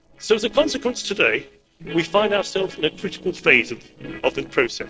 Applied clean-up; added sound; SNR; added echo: neural separator model SepFormer DNS4.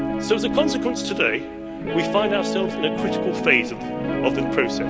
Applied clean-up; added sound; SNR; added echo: none; Guitar; 1 dB; none.